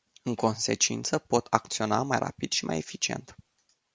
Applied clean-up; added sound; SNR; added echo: none; none; none; none.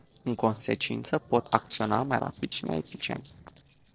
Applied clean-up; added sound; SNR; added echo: neural separator model SepFormer DNS4.